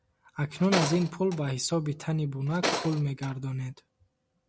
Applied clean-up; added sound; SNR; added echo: none; Tools; 6 dB; none.